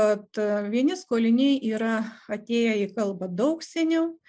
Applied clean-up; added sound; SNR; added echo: none; none; none; none.